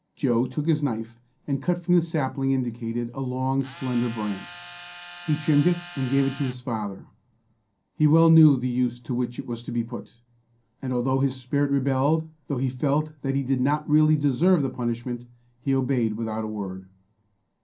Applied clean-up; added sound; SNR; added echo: none; Tools; 15 dB; reverberation time 0.3 s.